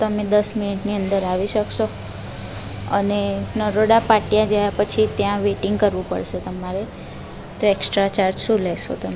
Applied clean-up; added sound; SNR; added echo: none; none; none; none.